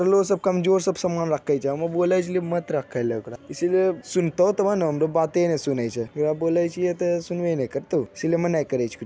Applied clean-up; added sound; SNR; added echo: none; none; none; none.